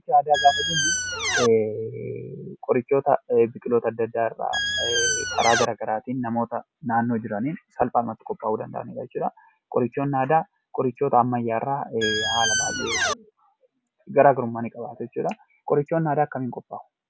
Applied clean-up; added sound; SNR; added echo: none; Squeak; 0 dB; none.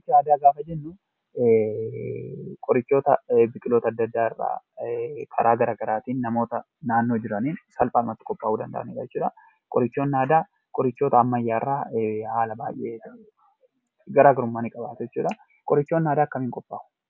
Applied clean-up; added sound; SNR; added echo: none; none; none; none.